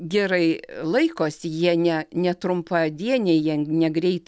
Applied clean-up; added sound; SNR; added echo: none; none; none; none.